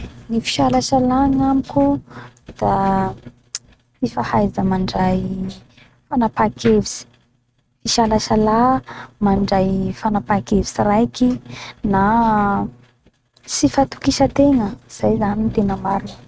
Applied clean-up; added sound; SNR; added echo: neural mask model RNNoise.